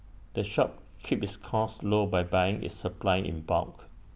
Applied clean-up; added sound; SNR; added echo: none; none; none; none.